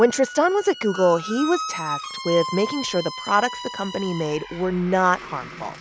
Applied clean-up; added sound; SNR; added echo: none; Squeak; 11 dB; none.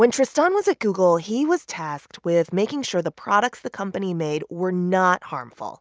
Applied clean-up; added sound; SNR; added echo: none; none; none; none.